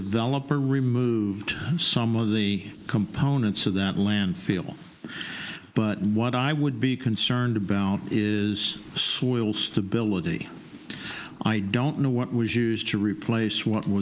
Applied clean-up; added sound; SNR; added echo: neural mask model Resemble Enhance denoiser.